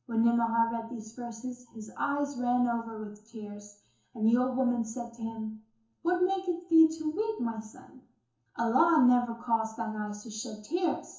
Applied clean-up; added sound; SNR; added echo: none; none; none; reverberation time 0.7 s.